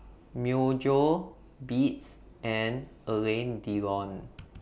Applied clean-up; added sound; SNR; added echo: none; none; none; none.